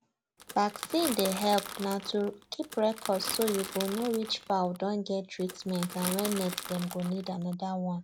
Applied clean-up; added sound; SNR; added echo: none; Crackle / Crushing; 9 dB; none.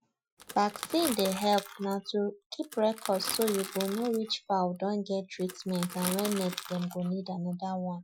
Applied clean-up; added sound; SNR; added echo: classical method Wiener filter.